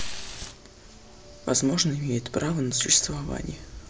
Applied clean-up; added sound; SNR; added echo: none; Fire; 16 dB; none.